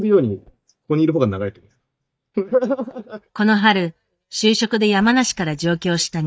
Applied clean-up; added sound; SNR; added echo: neural mask model DeepFilterNet 3.